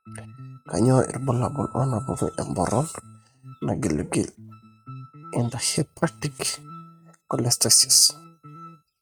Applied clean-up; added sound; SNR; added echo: neural mask model RNNoise.